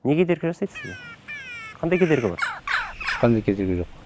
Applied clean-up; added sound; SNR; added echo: none; Bird; 8 dB; none.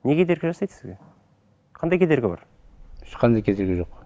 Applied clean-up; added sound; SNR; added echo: none; none; none; none.